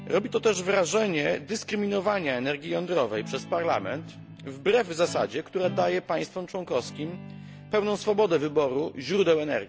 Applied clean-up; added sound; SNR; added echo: none; Guitar; 17 dB; none.